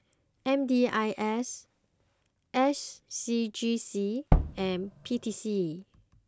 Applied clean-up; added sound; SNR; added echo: none; Tap / Bass drum; -3 dB; none.